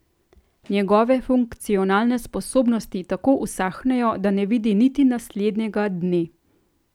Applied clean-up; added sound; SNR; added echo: none; none; none; none.